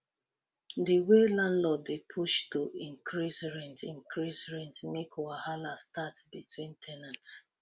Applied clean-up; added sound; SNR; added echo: none; none; none; none.